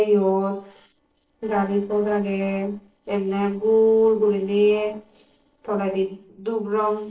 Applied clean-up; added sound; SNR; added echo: neural separator model SepFormer DNS4.